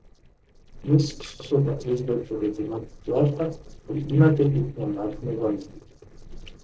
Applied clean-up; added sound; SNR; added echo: neural separator model SepFormer DNS4.